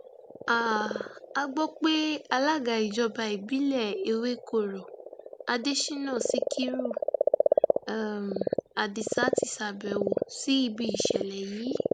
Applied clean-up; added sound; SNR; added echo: none; Frog; 2 dB; none.